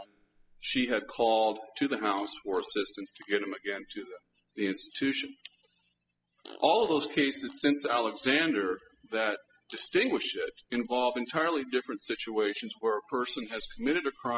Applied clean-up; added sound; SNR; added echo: classical method spectral subtraction.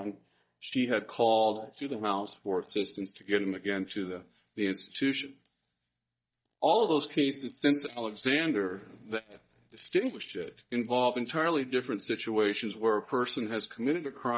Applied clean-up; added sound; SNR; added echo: neural mask model DeepFilterNet 3.